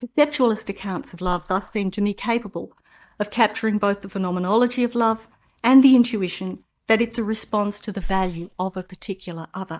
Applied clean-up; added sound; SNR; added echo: neural mask model DeepFilterNet 3.